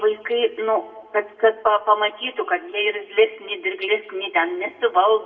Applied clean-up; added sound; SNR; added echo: none; none; none; reverberation time 1.0 s.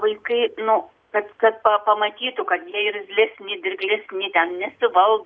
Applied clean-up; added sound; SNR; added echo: none; none; none; none.